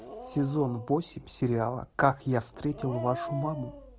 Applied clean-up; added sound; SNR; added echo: none; Dog; 13 dB; none.